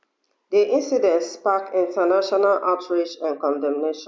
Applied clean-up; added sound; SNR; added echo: none; none; none; none.